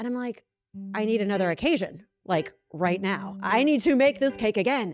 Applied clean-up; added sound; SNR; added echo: neural mask model DeepFilterNet 3.